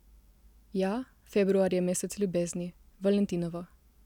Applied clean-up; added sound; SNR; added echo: none; none; none; none.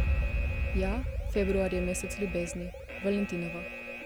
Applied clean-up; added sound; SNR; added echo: none; Alarm; -1 dB; none.